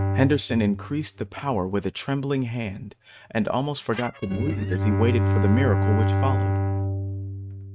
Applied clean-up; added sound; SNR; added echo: neural mask model RNNoise.